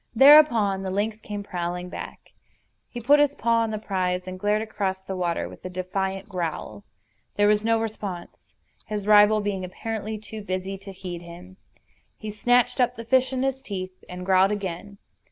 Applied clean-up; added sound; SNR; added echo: none; none; none; none.